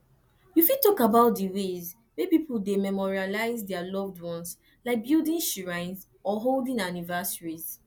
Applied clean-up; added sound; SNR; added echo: none; none; none; none.